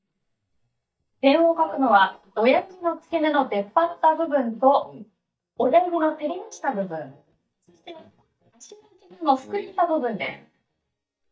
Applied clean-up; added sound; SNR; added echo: neural mask model DeepFilterNet 3.